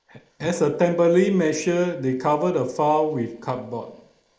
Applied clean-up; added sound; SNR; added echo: neural mask model Resemble Enhance denoiser.